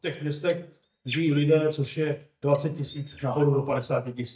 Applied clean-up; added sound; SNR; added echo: neural mask model DeepFilterNet 3.